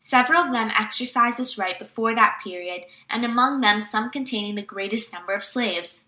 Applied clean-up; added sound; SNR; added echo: none; none; none; none.